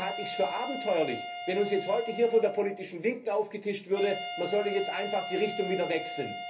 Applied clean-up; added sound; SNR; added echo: none; Wind instrument, woodwind instrument; 8 dB; reverberation time 0.3 s.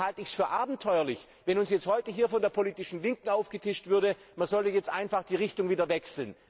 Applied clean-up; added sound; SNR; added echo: none; none; none; none.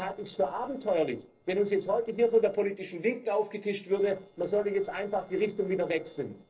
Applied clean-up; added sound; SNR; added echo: neural separator model SepFormer DNS4.